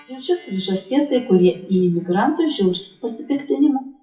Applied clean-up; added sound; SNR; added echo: classical method WPE with log-MMSE.